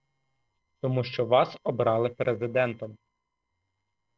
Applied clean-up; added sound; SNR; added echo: neural separator model SepFormer DNS4.